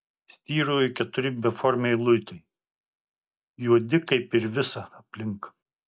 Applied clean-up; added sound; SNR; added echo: none; none; none; none.